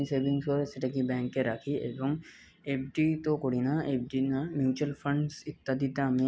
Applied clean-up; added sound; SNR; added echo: none; none; none; none.